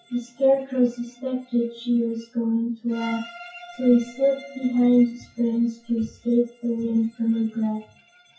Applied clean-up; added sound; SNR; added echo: classical method WPE with log-MMSE.